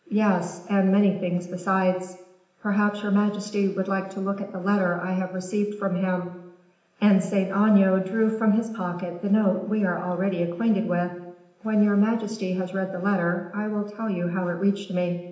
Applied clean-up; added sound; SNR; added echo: none; none; none; reverberation time 0.8 s.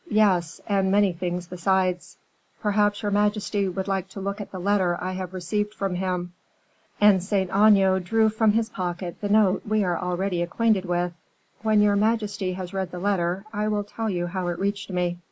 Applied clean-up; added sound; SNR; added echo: none; none; none; none.